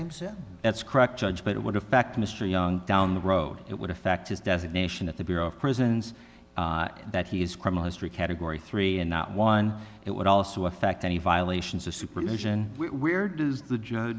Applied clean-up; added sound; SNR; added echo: none; none; none; none.